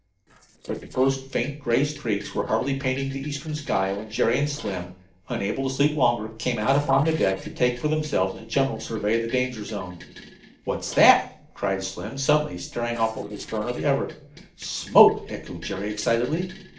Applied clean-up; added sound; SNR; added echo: neural separator model SepFormer DNS4.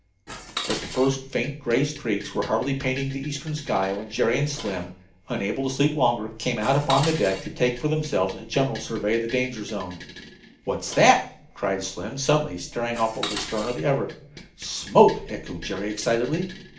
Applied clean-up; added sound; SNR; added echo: none; Dishes, pots, and pans; 15 dB; reverberation time 0.4 s.